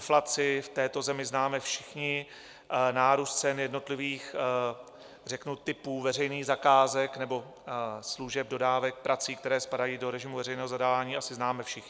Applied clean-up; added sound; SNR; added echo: none; none; none; none.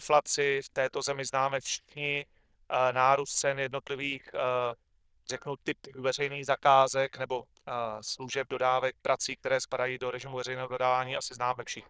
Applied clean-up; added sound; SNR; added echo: neural diffusion model UNIVERSE++.